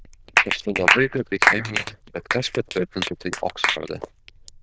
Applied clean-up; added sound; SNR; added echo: neural diffusion model UNIVERSE++.